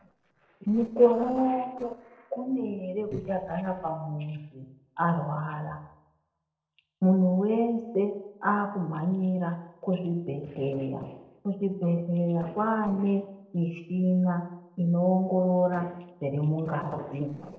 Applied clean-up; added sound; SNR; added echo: neural separator model SepFormer DNS4.